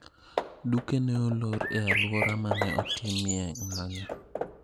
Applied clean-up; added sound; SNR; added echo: none; Bird + Hammer / Wood; 3 dB; none.